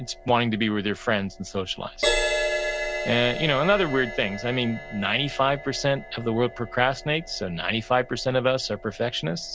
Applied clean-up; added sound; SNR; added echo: none; Crash cymbal; 7 dB; none.